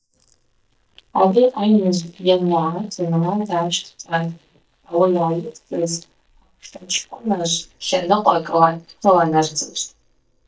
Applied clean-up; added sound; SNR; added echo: neural mask model DeepFilterNet 3.